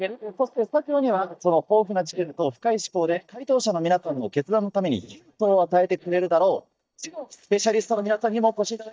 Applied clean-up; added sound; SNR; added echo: neural mask model DeepFilterNet 3.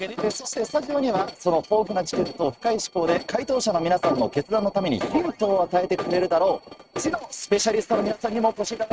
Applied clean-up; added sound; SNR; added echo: neural mask model RNNoise.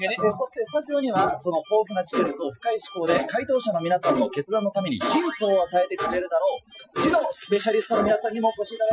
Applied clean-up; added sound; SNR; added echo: classical method Wiener filter.